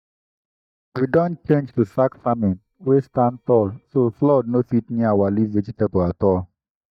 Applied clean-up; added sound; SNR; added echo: neural mask model DeepFilterNet 3.